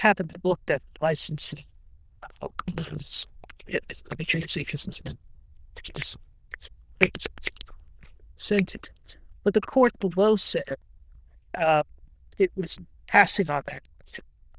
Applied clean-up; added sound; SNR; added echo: neural diffusion model UNIVERSE++.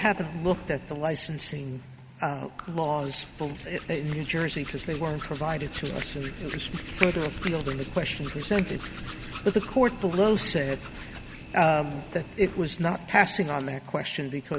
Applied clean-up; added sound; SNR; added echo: none; Hands; 11 dB; none.